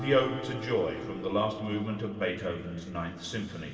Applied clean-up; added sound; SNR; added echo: none; Acoustic guitar; 13 dB; reverberation time 2.4 s.